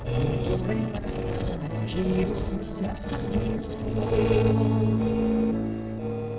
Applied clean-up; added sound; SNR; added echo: neural separator model SepFormer DNS4.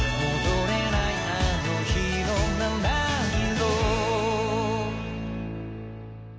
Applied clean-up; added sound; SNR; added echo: none; none; none; none.